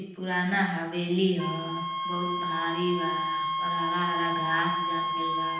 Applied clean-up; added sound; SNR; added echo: none; Wind instrument, woodwind instrument; 1 dB; reverberation time 0.9 s.